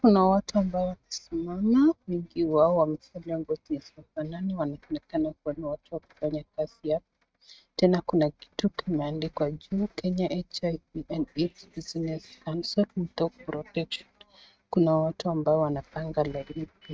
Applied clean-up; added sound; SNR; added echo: neural mask model RNNoise.